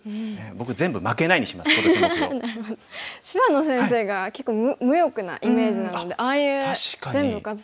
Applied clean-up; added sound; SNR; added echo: none; none; none; none.